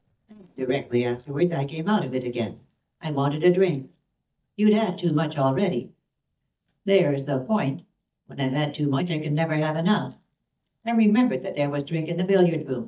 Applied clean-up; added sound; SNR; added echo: neural mask model DeepFilterNet 3.